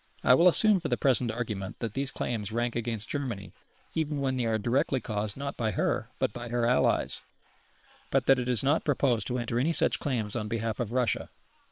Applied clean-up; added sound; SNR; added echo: neural separator model SepFormer WHAM!.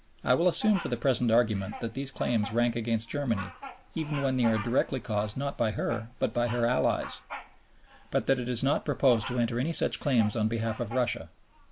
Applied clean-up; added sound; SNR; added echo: none; Bird vocalization, bird call, bird song; 17 dB; none.